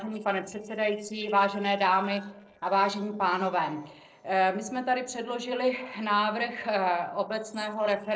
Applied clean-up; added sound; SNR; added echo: neural separator model SepFormer DNS4.